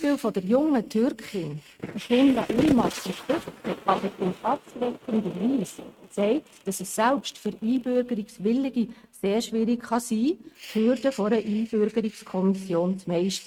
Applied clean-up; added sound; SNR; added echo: neural mask model RNNoise.